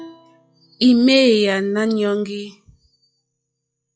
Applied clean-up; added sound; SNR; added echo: classical method log-MMSE.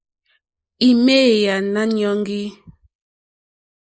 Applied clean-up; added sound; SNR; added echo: neural mask model Resemble Enhance denoiser.